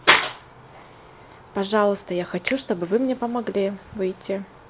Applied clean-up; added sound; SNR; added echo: none; Finger snapping; 17 dB; none.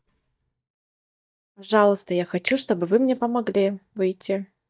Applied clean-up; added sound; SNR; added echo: neural mask model DeepFilterNet 3.